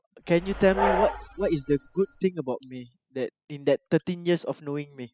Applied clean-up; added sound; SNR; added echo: classical method spectral subtraction.